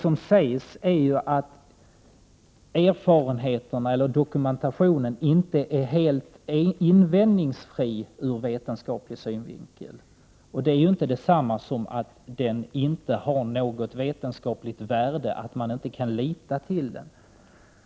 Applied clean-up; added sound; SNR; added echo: none; none; none; none.